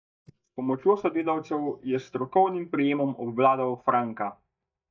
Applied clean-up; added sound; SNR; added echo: neural mask model DeepFilterNet 3.